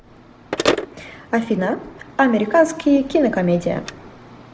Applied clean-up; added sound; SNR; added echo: none; Telephone; 9 dB; none.